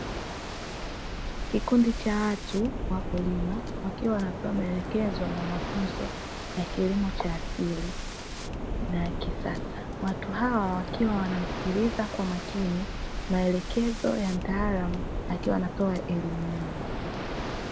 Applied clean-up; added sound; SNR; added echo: none; Waves, surf; 3 dB; none.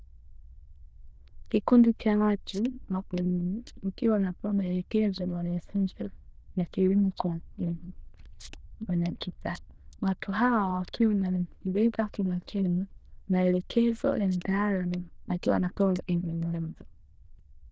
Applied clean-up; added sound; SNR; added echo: neural diffusion model UNIVERSE++.